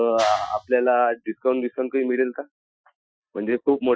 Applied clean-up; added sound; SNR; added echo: classical method Wiener filter.